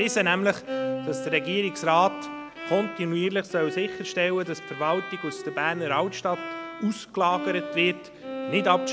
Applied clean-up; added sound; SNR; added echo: none; Bowed string instrument; 8 dB; none.